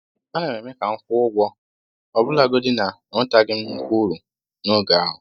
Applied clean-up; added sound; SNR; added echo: neural mask model DeepFilterNet 3.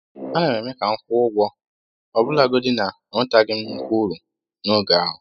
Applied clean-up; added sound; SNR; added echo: classical method spectral subtraction.